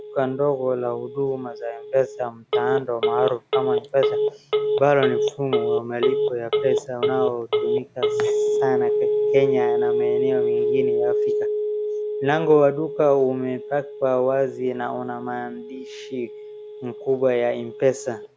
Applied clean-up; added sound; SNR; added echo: none; Telephone; 0 dB; none.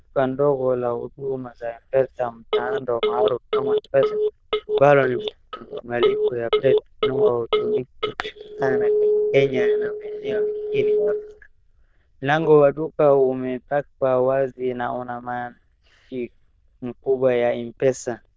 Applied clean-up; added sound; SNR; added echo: neural diffusion model UNIVERSE++.